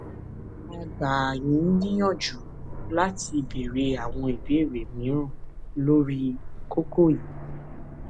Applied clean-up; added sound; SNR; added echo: none; Aircraft; 9 dB; none.